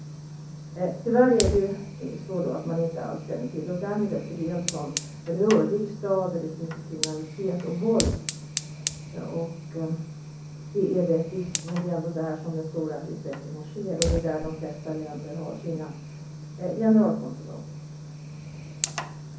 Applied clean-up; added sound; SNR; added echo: none; Fire; 9 dB; reverberation time 0.6 s.